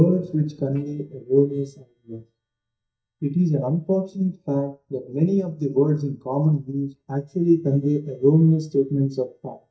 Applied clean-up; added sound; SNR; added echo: neural mask model DeepFilterNet 3.